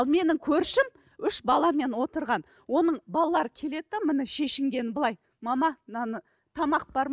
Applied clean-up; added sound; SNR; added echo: none; none; none; none.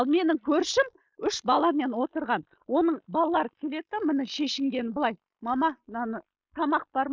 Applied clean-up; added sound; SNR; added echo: neural mask model Resemble Enhance denoiser.